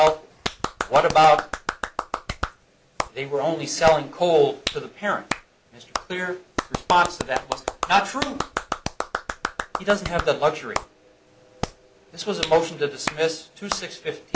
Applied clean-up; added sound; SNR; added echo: none; Clapping; 8 dB; none.